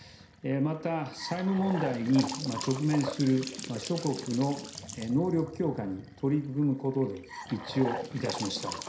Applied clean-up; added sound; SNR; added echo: none; Trickle, dribble / Bathtub (filling or washing) / Sink (filling or washing) / Gurgling; 11 dB; reverberation time 0.5 s.